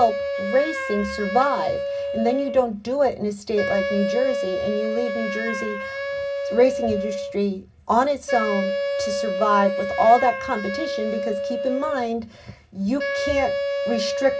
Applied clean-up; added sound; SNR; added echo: none; Wind instrument, woodwind instrument; 3 dB; reverberation time 0.4 s.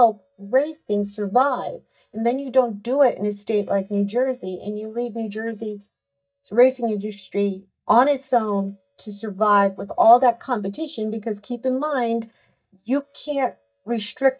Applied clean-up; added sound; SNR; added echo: neural mask model DeepFilterNet 3.